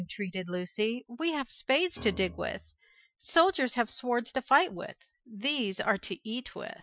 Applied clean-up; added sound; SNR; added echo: classical method Wiener filter.